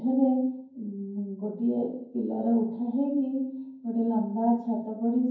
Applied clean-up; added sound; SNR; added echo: none; none; none; reverberation time 0.9 s.